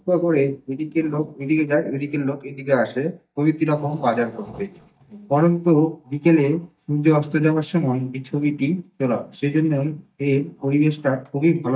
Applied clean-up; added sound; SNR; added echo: neural mask model DeepFilterNet 3.